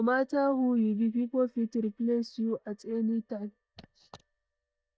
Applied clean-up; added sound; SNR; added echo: neural mask model DeepFilterNet 3.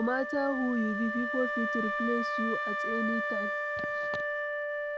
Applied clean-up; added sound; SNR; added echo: none; Wind instrument, woodwind instrument; 0 dB; none.